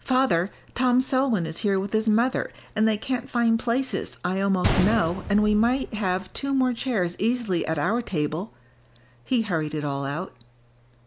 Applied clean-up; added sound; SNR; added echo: none; Gunshot, gunfire; 12 dB; none.